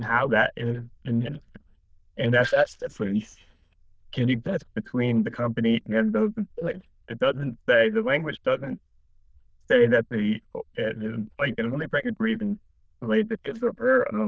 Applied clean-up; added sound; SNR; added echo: neural diffusion model UNIVERSE++.